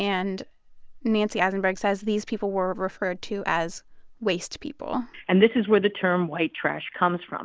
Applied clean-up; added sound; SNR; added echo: none; none; none; none.